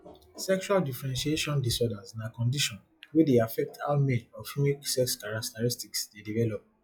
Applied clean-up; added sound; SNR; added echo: classical method log-MMSE.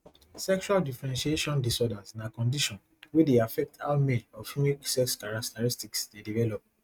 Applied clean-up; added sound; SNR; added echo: neural mask model RNNoise.